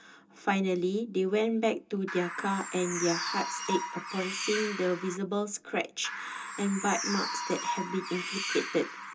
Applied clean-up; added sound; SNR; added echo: none; Bird; 5 dB; reverberation time 0.2 s.